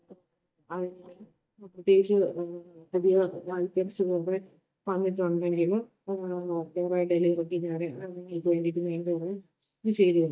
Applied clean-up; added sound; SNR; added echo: neural mask model DeepFilterNet 3.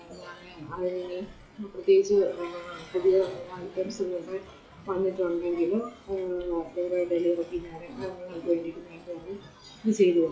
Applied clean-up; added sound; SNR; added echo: classical method WPE with log-MMSE.